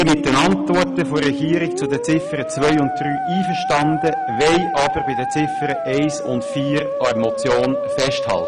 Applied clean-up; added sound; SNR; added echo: none; Musical instrument; 3 dB; none.